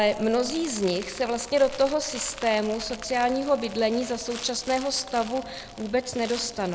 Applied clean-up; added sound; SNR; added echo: none; Crumpling, crinkling; 16 dB; none.